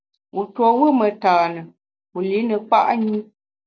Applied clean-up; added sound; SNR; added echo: none; none; none; none.